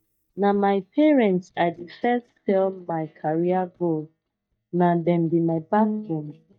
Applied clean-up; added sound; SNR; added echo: neural mask model DeepFilterNet 3.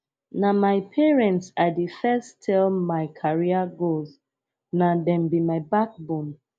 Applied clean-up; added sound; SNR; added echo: none; none; none; none.